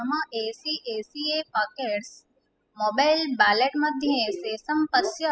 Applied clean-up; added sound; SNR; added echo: classical method spectral subtraction.